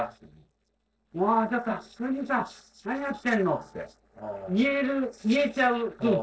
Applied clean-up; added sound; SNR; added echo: neural separator model SepFormer DNS4.